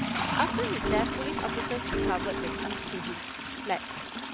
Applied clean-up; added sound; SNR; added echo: none; Toilet flush + Organ; -3 dB; none.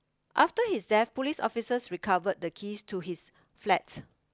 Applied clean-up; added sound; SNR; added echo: none; none; none; none.